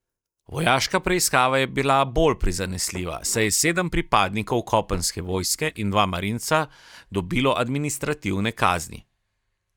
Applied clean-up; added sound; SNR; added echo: neural mask model DeepFilterNet 3.